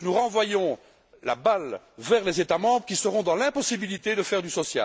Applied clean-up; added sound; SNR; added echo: none; none; none; none.